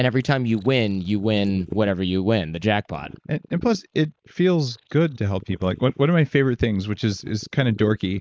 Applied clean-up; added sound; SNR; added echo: neural mask model Resemble Enhance denoiser.